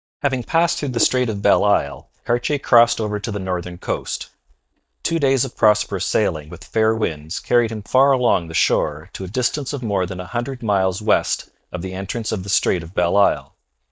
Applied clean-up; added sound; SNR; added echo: neural mask model DeepFilterNet 3.